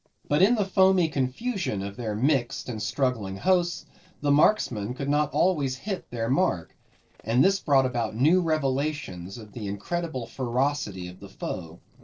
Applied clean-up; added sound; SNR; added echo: neural separator model SepFormer DNS4.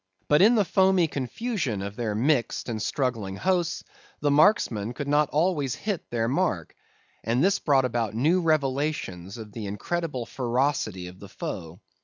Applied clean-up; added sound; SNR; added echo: none; none; none; none.